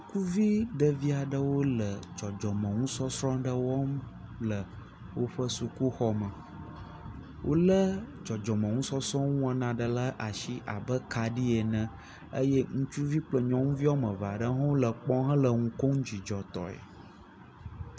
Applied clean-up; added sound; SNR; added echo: none; none; none; none.